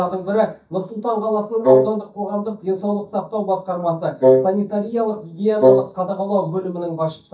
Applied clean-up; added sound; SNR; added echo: neural mask model DeepFilterNet 3.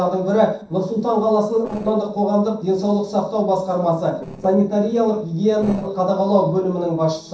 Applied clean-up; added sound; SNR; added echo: neural separator model SepFormer DNS4.